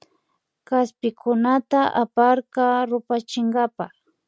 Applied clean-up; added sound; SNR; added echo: none; none; none; none.